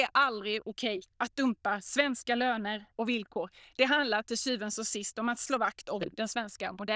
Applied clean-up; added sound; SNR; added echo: neural diffusion model UNIVERSE++.